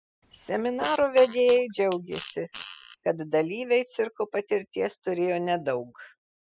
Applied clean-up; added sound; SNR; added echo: classical method spectral subtraction.